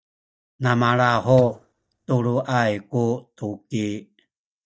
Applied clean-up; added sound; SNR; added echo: neural mask model DeepFilterNet 3.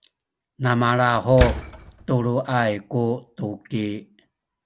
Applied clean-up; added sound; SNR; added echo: none; Slam; 3 dB; none.